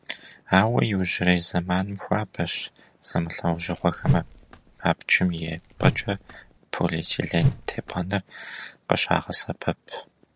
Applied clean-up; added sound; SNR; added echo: neural separator model SepFormer DNS4.